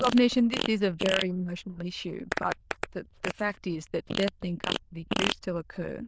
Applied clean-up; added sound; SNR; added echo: neural diffusion model UNIVERSE++.